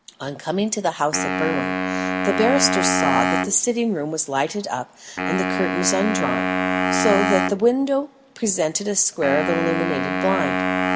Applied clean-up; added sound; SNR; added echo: none; Wind instrument, woodwind instrument; 1 dB; none.